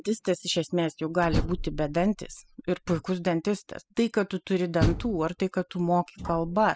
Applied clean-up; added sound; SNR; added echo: classical method spectral subtraction.